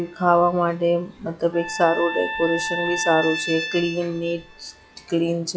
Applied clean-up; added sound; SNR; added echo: classical method log-MMSE.